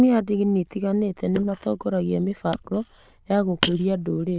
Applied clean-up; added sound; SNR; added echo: neural diffusion model UNIVERSE++.